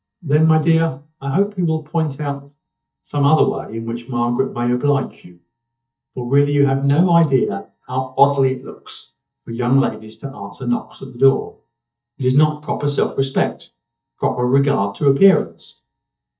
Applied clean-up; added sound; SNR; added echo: neural mask model DeepFilterNet 3.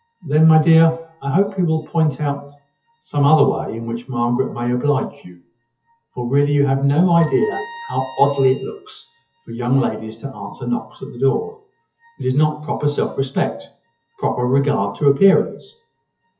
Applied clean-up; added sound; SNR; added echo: classical method WPE with log-MMSE.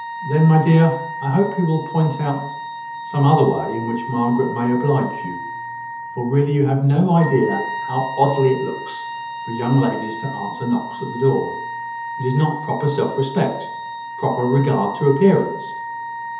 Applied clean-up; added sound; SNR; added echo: none; Wind instrument, woodwind instrument; 10 dB; reverberation time 0.8 s.